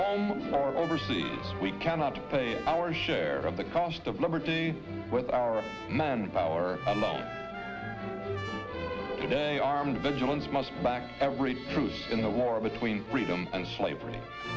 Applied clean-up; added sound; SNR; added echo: none; Trumpet; 14 dB; none.